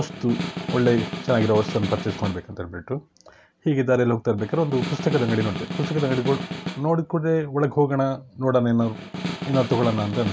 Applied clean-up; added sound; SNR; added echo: none; Snare drum; 9 dB; none.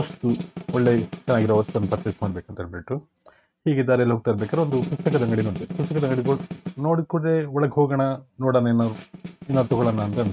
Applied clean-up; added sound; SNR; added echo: neural mask model RNNoise.